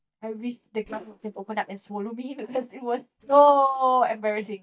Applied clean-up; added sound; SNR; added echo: neural mask model DeepFilterNet 3.